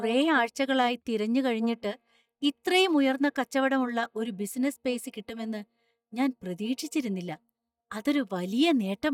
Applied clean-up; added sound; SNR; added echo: neural mask model DeepFilterNet 3.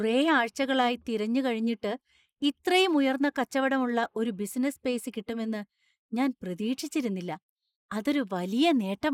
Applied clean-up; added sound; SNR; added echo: neural mask model Resemble Enhance denoiser.